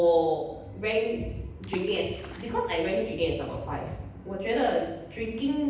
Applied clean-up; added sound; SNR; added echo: none; Water / Splash, splatter; 17 dB; reverberation time 0.9 s.